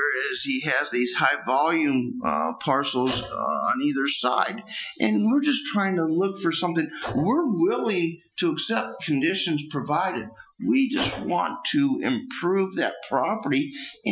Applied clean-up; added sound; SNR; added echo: classical method Wiener filter.